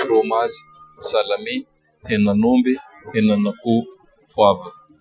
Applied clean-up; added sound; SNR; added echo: classical method Wiener filter.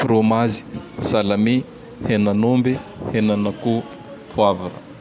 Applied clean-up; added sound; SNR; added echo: none; none; none; none.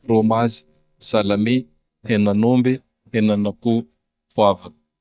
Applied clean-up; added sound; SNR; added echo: neural mask model DeepFilterNet 3.